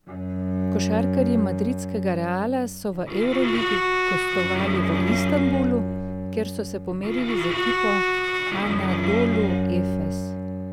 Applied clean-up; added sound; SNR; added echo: none; Bowed string instrument + Bowed string instrument; -2 dB; none.